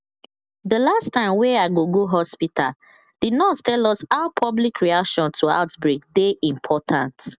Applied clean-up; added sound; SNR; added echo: none; none; none; none.